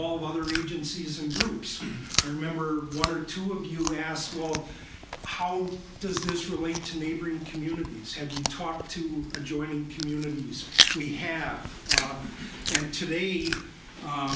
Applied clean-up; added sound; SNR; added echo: none; Chewing, mastication; 2 dB; none.